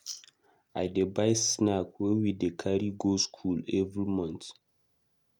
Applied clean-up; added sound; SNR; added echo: none; none; none; none.